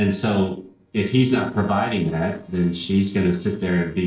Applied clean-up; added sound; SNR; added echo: neural separator model SepFormer DNS4.